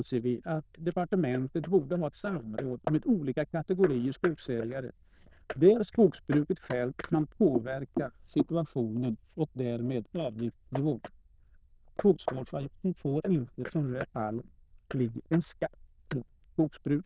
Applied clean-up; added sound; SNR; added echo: neural diffusion model UNIVERSE++.